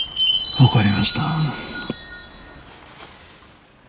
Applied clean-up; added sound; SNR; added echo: none; Chime; -1 dB; none.